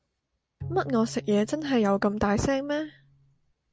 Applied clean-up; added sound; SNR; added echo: none; Bowed string instrument; 16 dB; none.